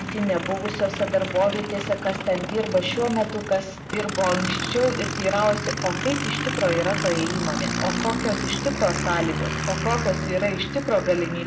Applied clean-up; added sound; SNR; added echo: none; Aircraft; 3 dB; reverberation time 0.4 s.